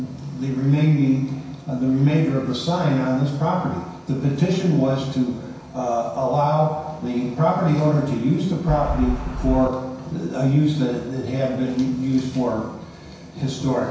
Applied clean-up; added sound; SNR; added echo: none; Wind; 3 dB; reverberation time 0.6 s.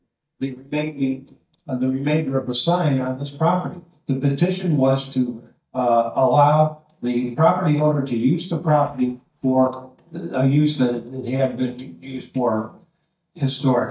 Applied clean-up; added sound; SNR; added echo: neural mask model DeepFilterNet 3.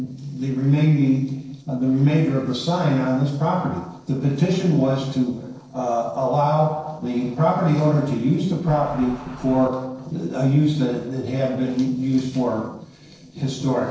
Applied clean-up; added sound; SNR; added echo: neural separator model SepFormer DNS4.